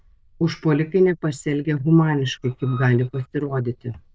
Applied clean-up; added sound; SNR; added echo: neural diffusion model UNIVERSE++.